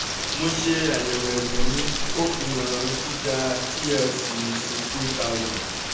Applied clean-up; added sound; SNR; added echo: none; Rain; -1 dB; reverberation time 0.9 s.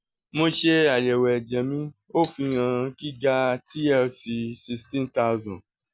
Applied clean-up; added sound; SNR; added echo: none; none; none; none.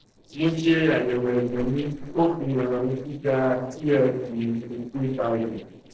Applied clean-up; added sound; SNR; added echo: neural separator model SepFormer DNS4.